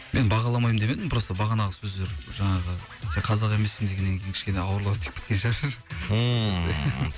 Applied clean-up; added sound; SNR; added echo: none; none; none; none.